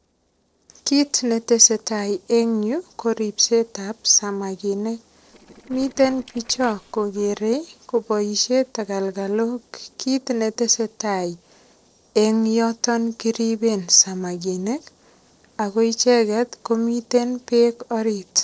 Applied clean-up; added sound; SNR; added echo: neural separator model SepFormer DNS4.